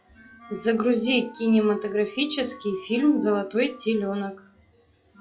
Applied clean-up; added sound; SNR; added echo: classical method log-MMSE.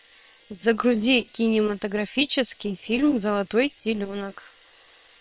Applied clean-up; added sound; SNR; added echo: neural separator model SepFormer WHAM!.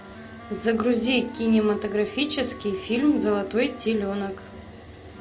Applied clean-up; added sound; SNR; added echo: none; Wind instrument, woodwind instrument; 19 dB; none.